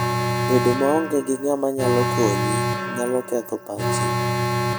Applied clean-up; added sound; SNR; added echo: none; Alarm; 0 dB; none.